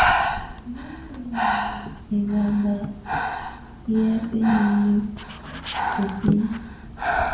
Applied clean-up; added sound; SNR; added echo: none; Breathing; 2 dB; reverberation time 0.9 s.